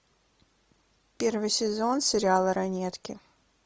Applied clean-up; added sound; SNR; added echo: none; none; none; none.